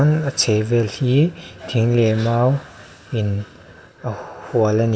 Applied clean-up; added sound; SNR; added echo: none; none; none; none.